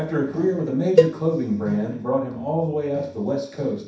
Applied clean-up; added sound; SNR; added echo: none; Cowbell; -1 dB; reverberation time 0.7 s.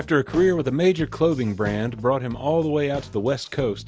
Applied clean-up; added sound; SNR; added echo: none; none; none; none.